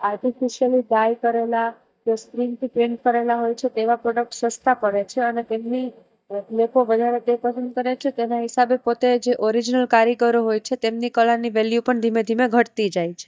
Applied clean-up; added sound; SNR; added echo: neural mask model DeepFilterNet 3.